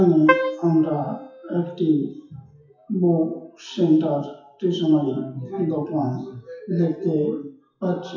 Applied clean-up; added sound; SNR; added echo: classical method WPE with log-MMSE.